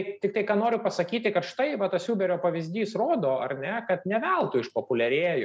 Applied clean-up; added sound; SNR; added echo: none; none; none; none.